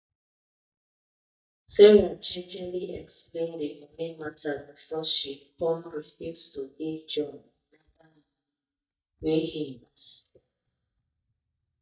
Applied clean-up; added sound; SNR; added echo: neural mask model DeepFilterNet 3.